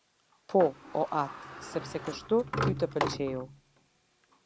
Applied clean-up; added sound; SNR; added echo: none; Sliding door; 6 dB; none.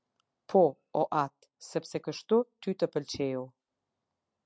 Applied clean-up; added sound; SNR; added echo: none; none; none; none.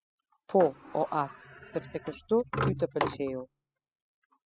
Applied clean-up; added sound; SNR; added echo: classical method spectral subtraction.